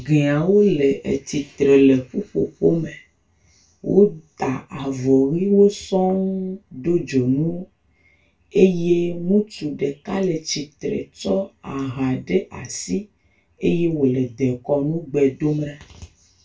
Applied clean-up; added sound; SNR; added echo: none; none; none; reverberation time 0.2 s.